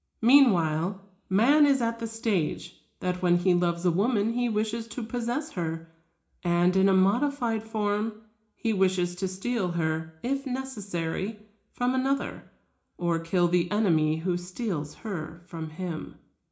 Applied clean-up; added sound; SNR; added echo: none; none; none; reverberation time 0.4 s.